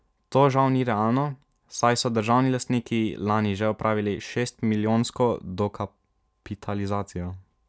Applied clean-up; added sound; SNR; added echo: none; none; none; none.